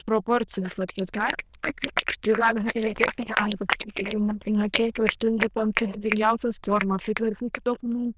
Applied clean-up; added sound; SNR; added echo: neural diffusion model UNIVERSE++.